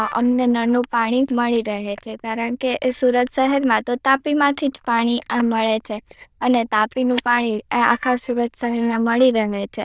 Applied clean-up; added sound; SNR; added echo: neural diffusion model UNIVERSE++.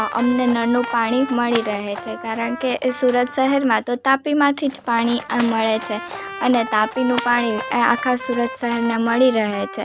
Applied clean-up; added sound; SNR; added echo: none; Livestock, farm animals, working animals + Trumpet; 12 dB; none.